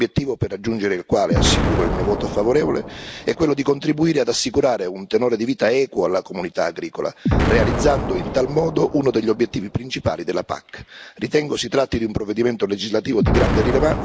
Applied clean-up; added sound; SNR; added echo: none; Explosion; 5 dB; none.